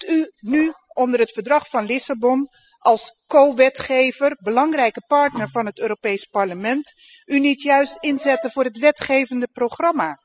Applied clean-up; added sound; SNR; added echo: classical method spectral subtraction.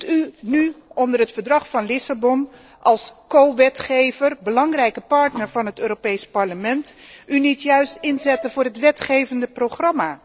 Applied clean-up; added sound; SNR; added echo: neural separator model SepFormer DNS4.